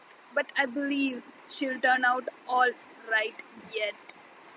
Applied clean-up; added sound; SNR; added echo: none; none; none; none.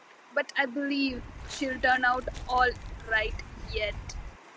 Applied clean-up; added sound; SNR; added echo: none; Walk, footsteps; 10 dB; none.